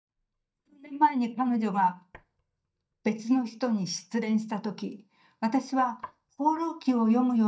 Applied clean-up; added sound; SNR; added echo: neural mask model DeepFilterNet 3.